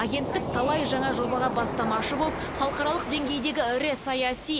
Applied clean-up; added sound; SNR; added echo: none; Waves, surf; 5 dB; none.